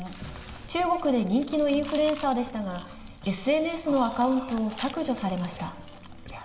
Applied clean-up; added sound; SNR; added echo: none; Chewing, mastication; 17 dB; reverberation time 2.9 s.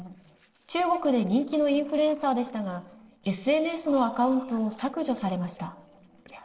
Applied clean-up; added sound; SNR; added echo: neural separator model SepFormer DNS4.